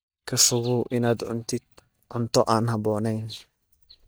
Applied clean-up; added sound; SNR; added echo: neural mask model DeepFilterNet 3.